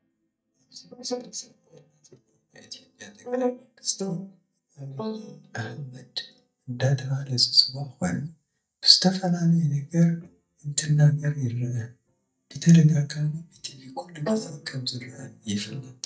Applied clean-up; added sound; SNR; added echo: neural mask model DeepFilterNet 3.